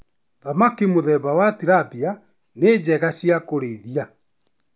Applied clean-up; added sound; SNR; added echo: none; none; none; none.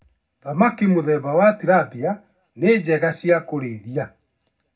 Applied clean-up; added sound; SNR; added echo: none; none; none; reverberation time 0.3 s.